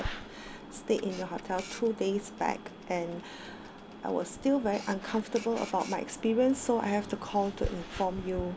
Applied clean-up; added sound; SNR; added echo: none; Camera; 14 dB; none.